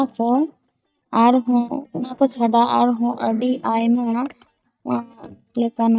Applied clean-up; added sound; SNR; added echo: neural mask model DeepFilterNet 3.